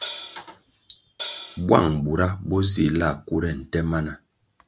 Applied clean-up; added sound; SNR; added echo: none; Hi-hat; 8 dB; none.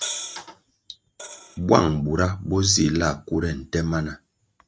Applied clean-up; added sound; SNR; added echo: neural mask model RNNoise.